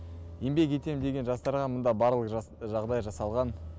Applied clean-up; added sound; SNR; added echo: none; Motor vehicle (road); 16 dB; none.